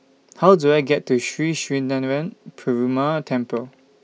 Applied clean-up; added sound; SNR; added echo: none; none; none; none.